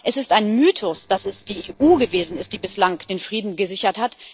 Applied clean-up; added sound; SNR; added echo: neural separator model SepFormer DNS4.